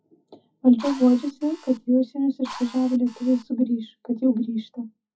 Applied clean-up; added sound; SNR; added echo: classical method WPE with log-MMSE.